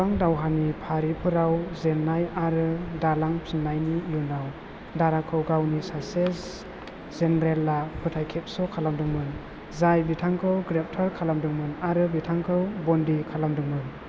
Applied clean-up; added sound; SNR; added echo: none; none; none; none.